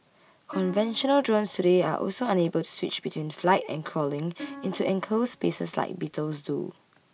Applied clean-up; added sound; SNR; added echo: none; Plucked string instrument; 17 dB; none.